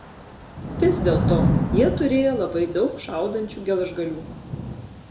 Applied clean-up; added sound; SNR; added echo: none; Thunder / Rain; 2 dB; reverberation time 0.6 s.